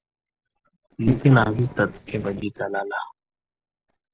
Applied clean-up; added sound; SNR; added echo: neural separator model SepFormer DNS4.